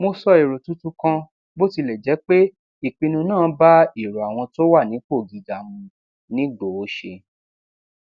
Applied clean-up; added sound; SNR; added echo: none; none; none; none.